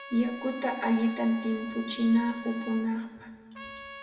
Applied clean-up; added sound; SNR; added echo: none; Trumpet; 14 dB; reverberation time 1.6 s.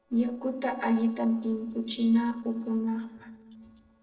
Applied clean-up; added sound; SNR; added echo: neural separator model SepFormer DNS4.